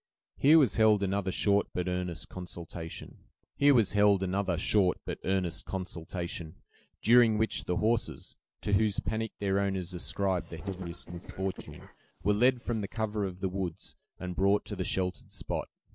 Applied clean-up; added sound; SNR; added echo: neural separator model SepFormer DNS4.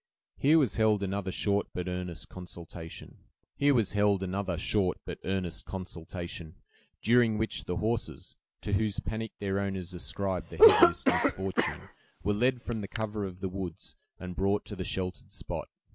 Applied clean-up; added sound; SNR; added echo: none; Cough; -2 dB; none.